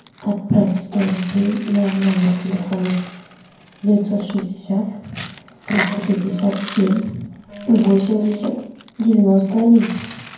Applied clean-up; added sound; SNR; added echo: none; Coin (dropping); 16 dB; reverberation time 0.9 s.